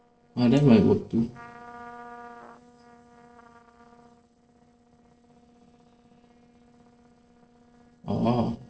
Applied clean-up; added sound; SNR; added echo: neural separator model SepFormer DNS4.